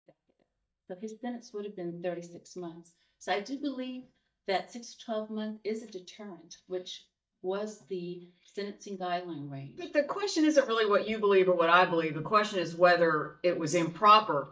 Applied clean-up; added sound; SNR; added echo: neural mask model DeepFilterNet 3.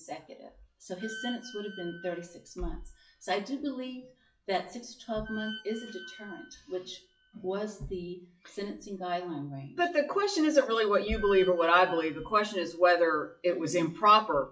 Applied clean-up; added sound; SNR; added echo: classical method WPE with log-MMSE.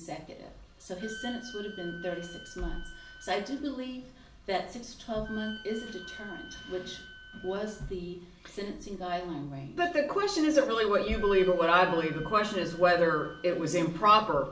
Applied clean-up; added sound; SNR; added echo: none; Wind instrument, woodwind instrument; 17 dB; reverberation time 0.4 s.